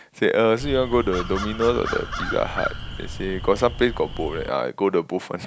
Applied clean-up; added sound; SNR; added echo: none; Crow; 7 dB; none.